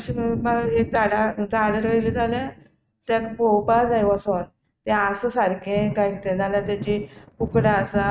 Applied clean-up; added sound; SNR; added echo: neural mask model RNNoise.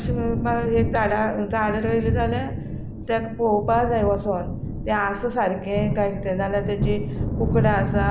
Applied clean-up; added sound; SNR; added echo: none; Thunder; 3 dB; none.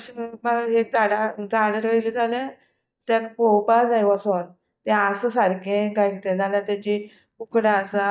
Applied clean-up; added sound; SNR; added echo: neural mask model DeepFilterNet 3.